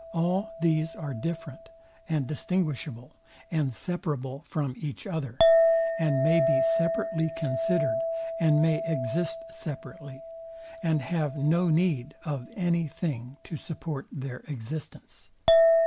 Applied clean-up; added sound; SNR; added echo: none; Chink, clink; 0 dB; none.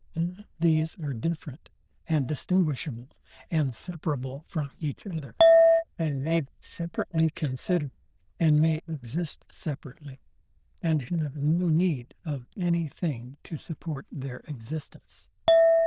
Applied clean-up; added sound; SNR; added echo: neural diffusion model UNIVERSE++.